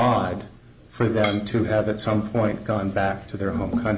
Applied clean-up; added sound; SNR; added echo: none; Drum kit; 16 dB; none.